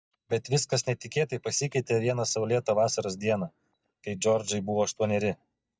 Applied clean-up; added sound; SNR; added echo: neural mask model DeepFilterNet 3.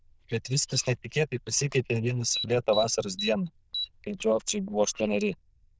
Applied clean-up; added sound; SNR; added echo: neural diffusion model UNIVERSE++.